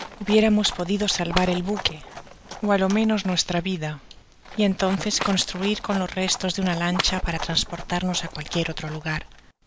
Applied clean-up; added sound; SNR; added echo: none; Livestock, farm animals, working animals; 13 dB; none.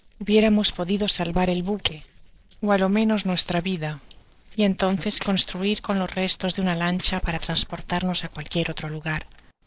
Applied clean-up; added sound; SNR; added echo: neural separator model SepFormer DNS4.